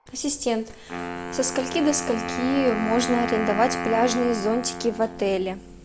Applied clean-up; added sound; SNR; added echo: none; Wind instrument, woodwind instrument; 7 dB; none.